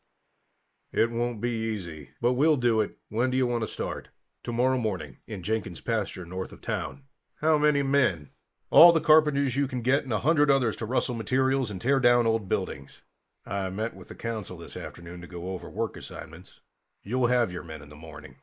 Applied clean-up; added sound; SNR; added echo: neural mask model Resemble Enhance denoiser.